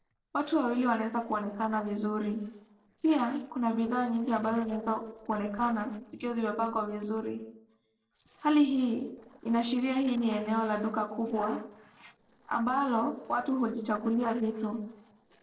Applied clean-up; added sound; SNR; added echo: neural separator model SepFormer DNS4.